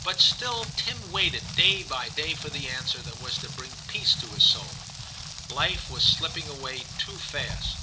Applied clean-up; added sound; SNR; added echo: none; Rain; 9 dB; none.